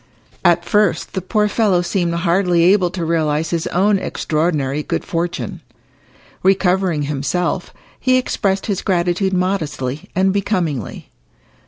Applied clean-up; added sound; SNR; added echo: none; none; none; none.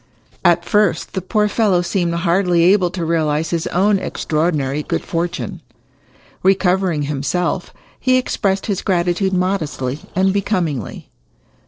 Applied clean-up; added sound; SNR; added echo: neural separator model SepFormer DNS4.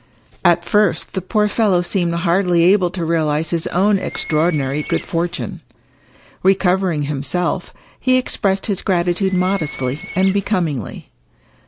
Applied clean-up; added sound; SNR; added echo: none; Bird; 15 dB; none.